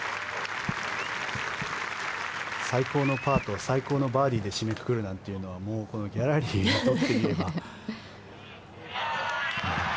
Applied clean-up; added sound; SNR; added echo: none; none; none; none.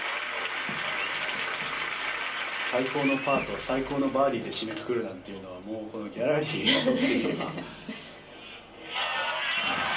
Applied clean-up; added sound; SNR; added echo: none; none; none; reverberation time 0.3 s.